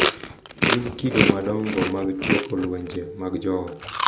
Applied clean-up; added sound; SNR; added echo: none; Chewing, mastication; -1 dB; none.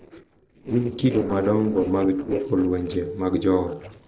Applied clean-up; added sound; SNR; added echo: neural separator model SepFormer DNS4.